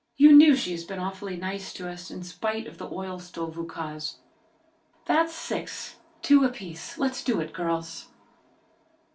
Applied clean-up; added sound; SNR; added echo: none; none; none; reverberation time 0.2 s.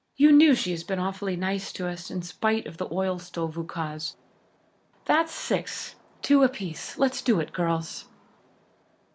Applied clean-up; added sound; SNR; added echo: none; none; none; none.